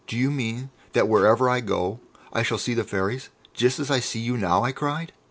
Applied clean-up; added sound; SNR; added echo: none; none; none; none.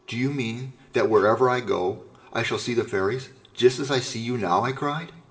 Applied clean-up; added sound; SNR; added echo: none; none; none; reverberation time 1.0 s.